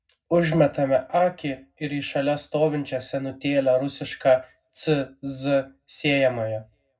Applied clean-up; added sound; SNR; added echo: none; none; none; reverberation time 0.3 s.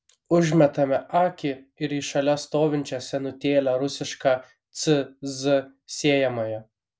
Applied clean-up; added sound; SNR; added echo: none; none; none; none.